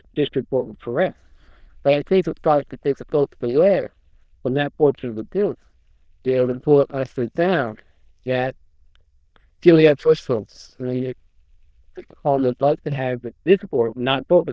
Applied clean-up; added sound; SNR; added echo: neural diffusion model UNIVERSE++.